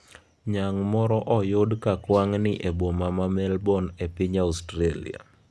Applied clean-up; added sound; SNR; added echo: none; none; none; none.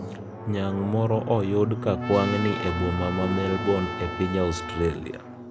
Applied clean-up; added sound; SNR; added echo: none; Trumpet + Drum; 7 dB; none.